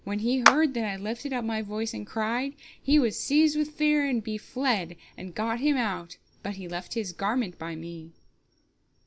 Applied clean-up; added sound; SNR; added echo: none; Clapping; 0 dB; none.